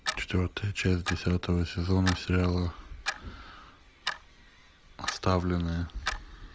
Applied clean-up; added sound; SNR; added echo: none; Clock; 10 dB; none.